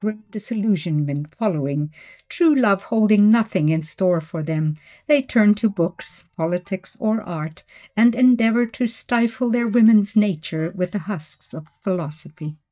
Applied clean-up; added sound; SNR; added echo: neural mask model DeepFilterNet 3.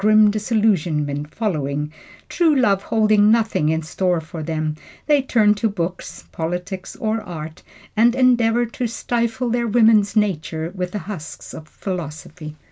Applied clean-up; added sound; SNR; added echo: none; none; none; none.